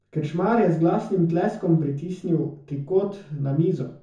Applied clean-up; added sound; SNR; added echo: none; none; none; reverberation time 0.6 s.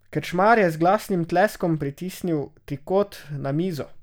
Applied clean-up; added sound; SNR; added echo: none; none; none; none.